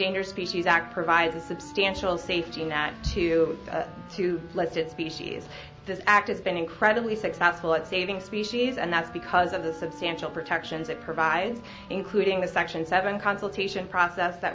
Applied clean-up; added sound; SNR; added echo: none; Wind instrument, woodwind instrument; 18 dB; none.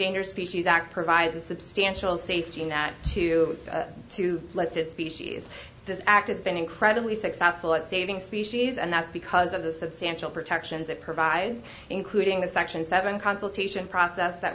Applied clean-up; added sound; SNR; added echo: none; none; none; none.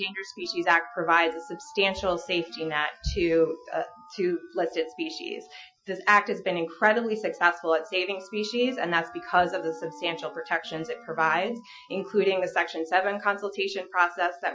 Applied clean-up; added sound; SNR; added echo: classical method Wiener filter.